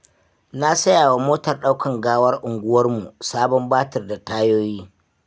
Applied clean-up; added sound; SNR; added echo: none; none; none; none.